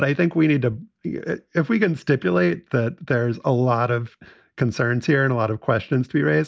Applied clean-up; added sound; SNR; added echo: none; none; none; none.